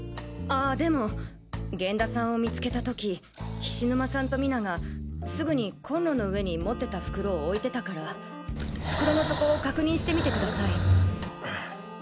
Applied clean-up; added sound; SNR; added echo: none; Breathing; -1 dB; none.